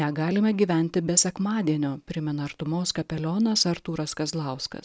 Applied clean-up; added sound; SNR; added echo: none; none; none; none.